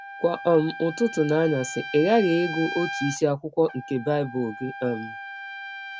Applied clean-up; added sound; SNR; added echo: none; Trumpet; 11 dB; none.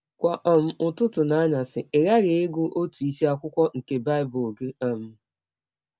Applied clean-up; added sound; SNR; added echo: none; none; none; none.